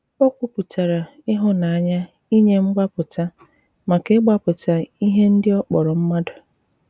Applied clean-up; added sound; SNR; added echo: none; none; none; none.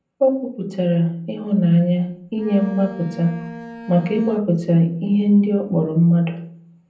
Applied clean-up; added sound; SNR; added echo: none; Bowed string instrument; 17 dB; reverberation time 0.6 s.